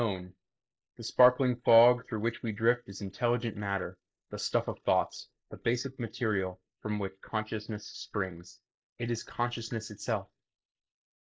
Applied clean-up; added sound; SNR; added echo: neural mask model Resemble Enhance denoiser.